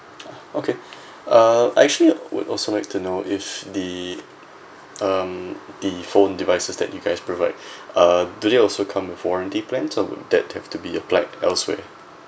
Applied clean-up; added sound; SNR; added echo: none; none; none; none.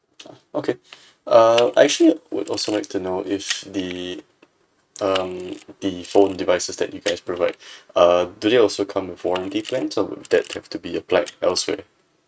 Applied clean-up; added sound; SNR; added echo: neural mask model RNNoise.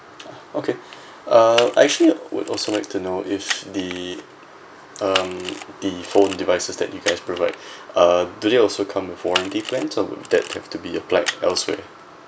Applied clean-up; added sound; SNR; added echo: none; Camera; 11 dB; none.